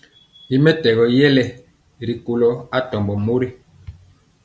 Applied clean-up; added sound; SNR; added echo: none; none; none; none.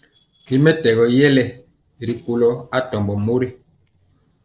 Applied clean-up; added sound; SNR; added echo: neural separator model SepFormer DNS4.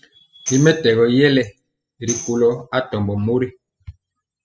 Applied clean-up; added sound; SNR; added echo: classical method spectral subtraction.